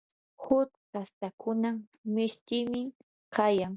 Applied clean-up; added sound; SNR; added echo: none; none; none; none.